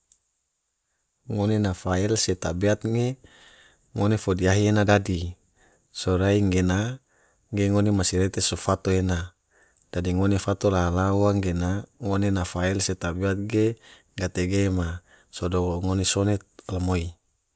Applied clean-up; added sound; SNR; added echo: none; none; none; none.